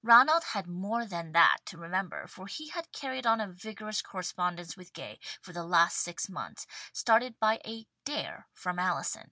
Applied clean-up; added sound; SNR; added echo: none; none; none; none.